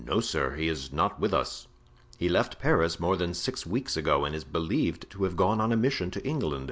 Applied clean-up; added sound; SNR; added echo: none; none; none; none.